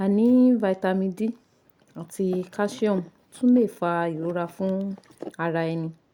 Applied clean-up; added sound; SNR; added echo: none; none; none; none.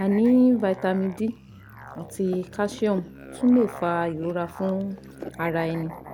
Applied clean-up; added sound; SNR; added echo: none; Musical instrument; 17 dB; none.